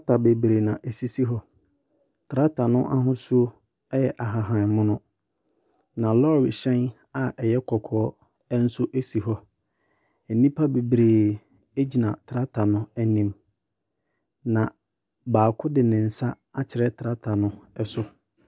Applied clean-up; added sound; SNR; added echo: none; none; none; none.